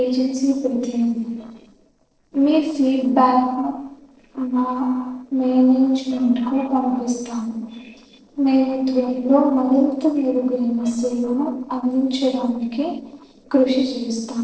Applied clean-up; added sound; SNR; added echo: neural separator model SepFormer DNS4.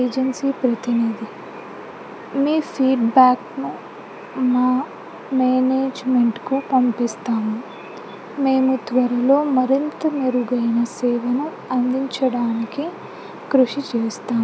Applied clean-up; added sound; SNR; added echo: none; none; none; none.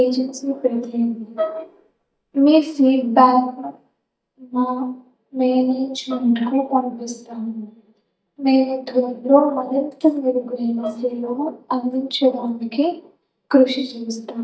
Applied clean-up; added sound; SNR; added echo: neural mask model DeepFilterNet 3.